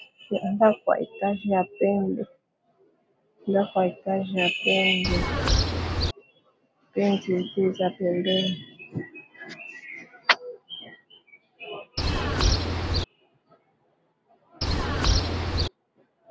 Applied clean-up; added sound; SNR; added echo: none; Bird; -4 dB; none.